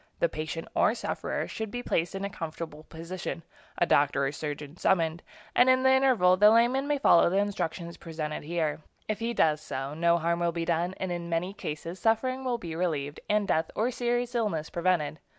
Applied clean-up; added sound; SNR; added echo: none; none; none; none.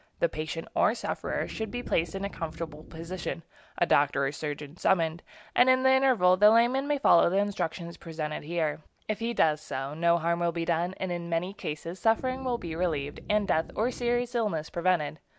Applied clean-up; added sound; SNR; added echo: none; Wind instrument, woodwind instrument; 16 dB; none.